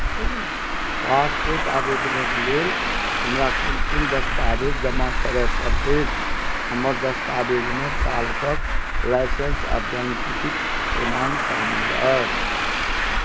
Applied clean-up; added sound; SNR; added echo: none; Traffic noise, roadway noise; -4 dB; none.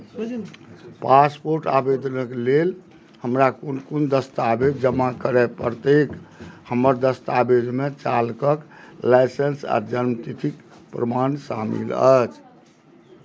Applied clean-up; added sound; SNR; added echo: none; none; none; none.